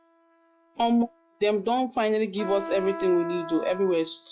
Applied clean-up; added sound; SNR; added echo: classical method log-MMSE.